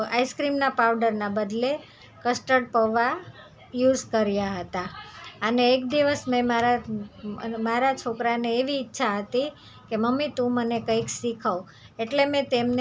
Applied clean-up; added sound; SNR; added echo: none; none; none; none.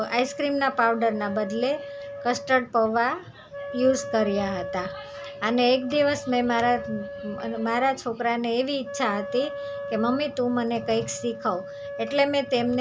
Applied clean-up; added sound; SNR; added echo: none; Wind instrument, woodwind instrument; 11 dB; none.